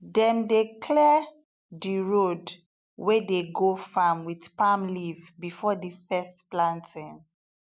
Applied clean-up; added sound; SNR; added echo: none; none; none; none.